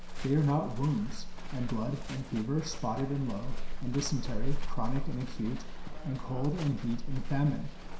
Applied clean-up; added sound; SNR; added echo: none; Livestock, farm animals, working animals; 0 dB; reverberation time 0.7 s.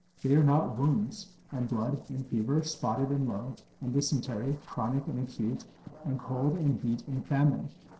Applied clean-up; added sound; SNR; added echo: neural separator model SepFormer DNS4.